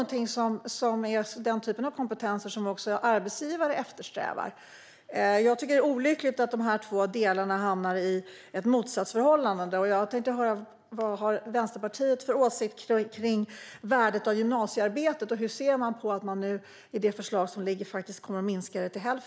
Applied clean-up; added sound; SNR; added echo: none; none; none; none.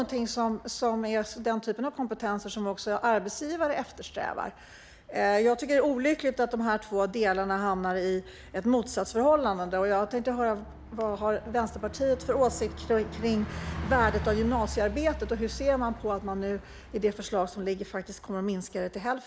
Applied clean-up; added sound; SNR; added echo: none; Bus; 14 dB; none.